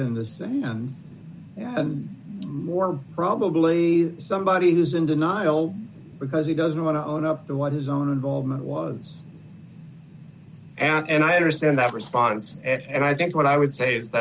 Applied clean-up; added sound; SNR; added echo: none; none; none; none.